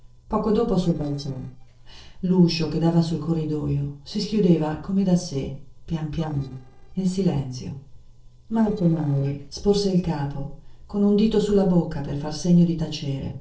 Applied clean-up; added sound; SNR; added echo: neural separator model SepFormer DNS4.